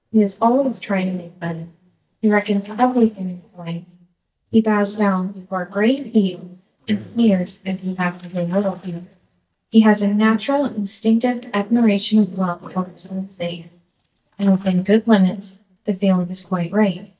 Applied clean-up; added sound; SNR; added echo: neural mask model DeepFilterNet 3.